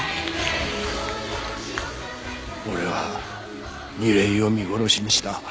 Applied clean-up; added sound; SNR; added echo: none; none; none; none.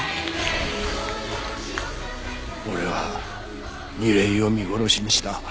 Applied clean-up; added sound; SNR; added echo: none; Idling / Engine starting / Door / Car; 13 dB; none.